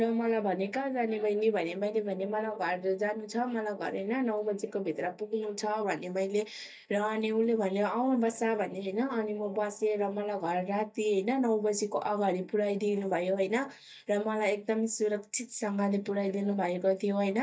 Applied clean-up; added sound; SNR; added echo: neural mask model DeepFilterNet 3.